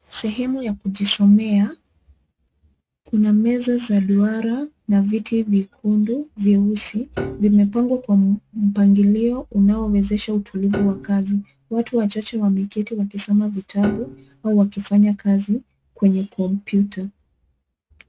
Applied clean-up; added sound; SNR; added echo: neural mask model RNNoise.